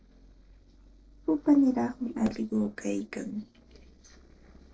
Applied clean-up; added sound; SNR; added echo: neural separator model SepFormer DNS4.